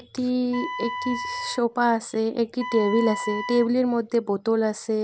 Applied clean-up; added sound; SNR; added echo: none; Wind instrument, woodwind instrument; 10 dB; none.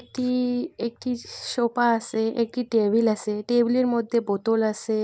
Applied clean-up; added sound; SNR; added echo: none; none; none; none.